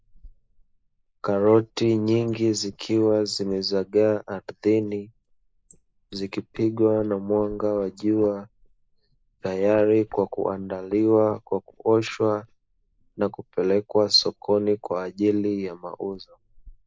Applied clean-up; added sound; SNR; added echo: neural mask model Resemble Enhance denoiser.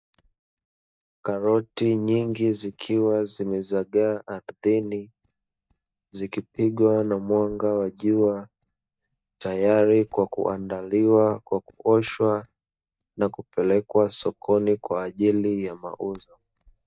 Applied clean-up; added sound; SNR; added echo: neural mask model DeepFilterNet 3.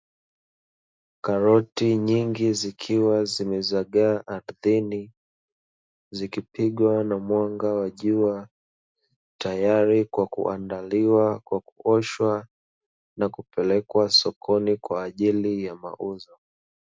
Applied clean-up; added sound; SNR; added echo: none; none; none; none.